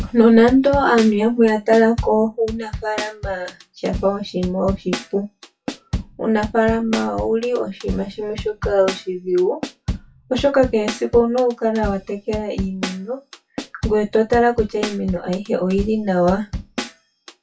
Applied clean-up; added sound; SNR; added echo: classical method WPE with log-MMSE.